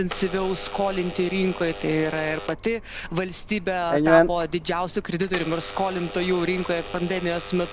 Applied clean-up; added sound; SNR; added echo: none; Alarm / Door; 3 dB; none.